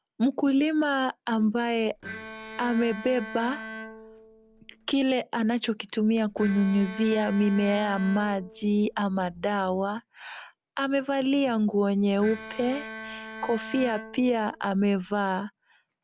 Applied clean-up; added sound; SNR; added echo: none; Bowed string instrument; 14 dB; none.